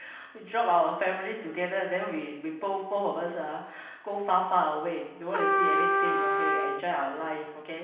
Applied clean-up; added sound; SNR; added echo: none; Trumpet; -3 dB; reverberation time 0.9 s.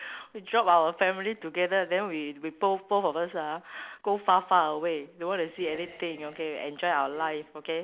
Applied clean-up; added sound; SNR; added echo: none; none; none; none.